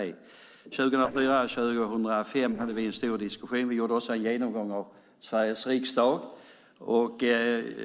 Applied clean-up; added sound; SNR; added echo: neural separator model SepFormer DNS4.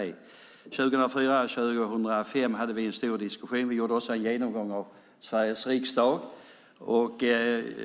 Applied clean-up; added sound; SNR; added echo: none; none; none; none.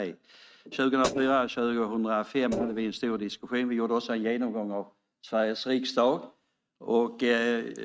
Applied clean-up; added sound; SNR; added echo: neural mask model RNNoise.